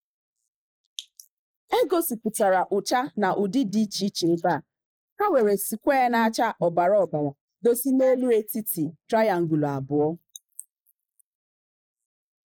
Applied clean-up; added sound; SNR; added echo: neural mask model Resemble Enhance denoiser.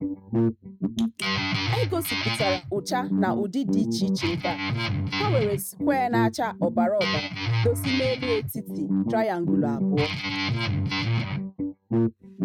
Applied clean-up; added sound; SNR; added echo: neural mask model RNNoise.